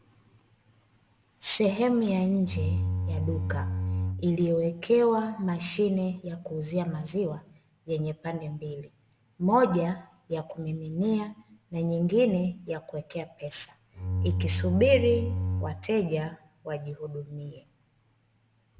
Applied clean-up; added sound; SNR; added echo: none; Bowed string instrument; 1 dB; none.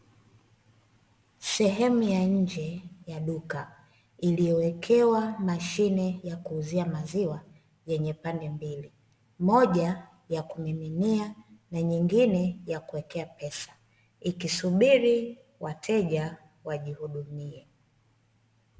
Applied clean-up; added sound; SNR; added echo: none; none; none; none.